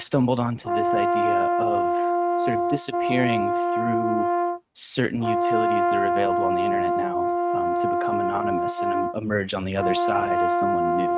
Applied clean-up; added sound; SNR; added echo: neural mask model RNNoise.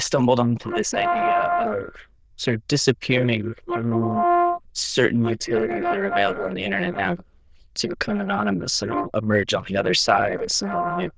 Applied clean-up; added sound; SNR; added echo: neural diffusion model UNIVERSE++.